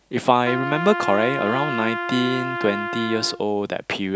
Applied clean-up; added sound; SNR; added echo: none; Trumpet; 5 dB; none.